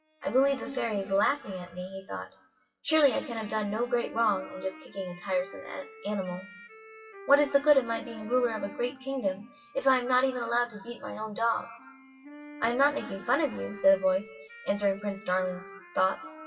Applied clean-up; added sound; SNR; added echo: classical method WPE with log-MMSE.